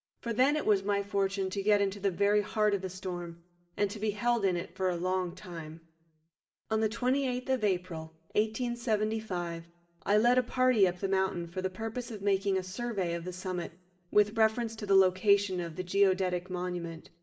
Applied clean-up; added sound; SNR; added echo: none; none; none; reverberation time 0.5 s.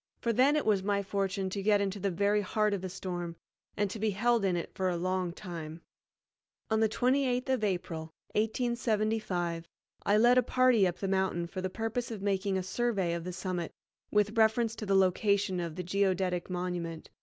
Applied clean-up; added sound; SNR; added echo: none; none; none; none.